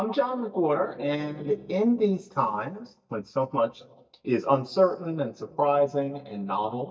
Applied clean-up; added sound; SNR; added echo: neural mask model DeepFilterNet 3.